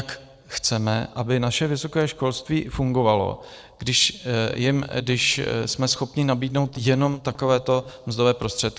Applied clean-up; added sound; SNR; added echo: neural separator model SepFormer DNS4.